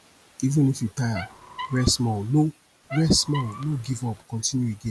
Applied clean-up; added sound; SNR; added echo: none; Squeak; 14 dB; none.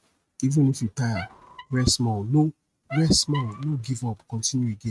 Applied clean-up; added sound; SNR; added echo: neural mask model RNNoise.